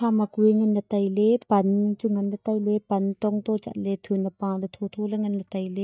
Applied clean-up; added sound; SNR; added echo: neural mask model DeepFilterNet 3.